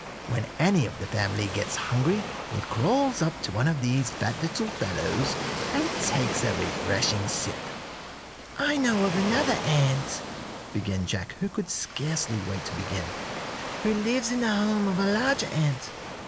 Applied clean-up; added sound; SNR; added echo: none; Waves, surf; 7 dB; none.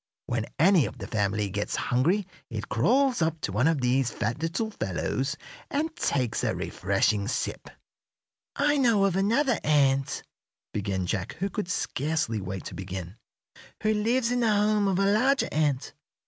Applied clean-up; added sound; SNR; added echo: none; none; none; none.